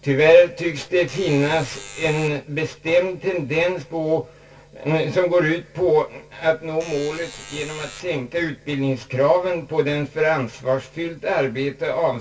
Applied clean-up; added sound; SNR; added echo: none; Alarm; 17 dB; reverberation time 0.2 s.